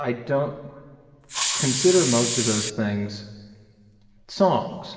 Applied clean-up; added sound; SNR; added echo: none; Hiss; 0 dB; reverberation time 2.0 s.